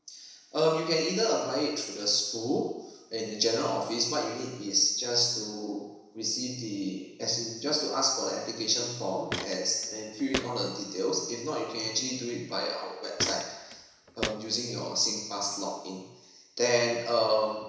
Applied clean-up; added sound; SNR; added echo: none; Walk, footsteps; 8 dB; reverberation time 1.0 s.